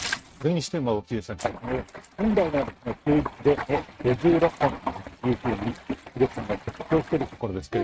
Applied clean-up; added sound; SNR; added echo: neural mask model RNNoise.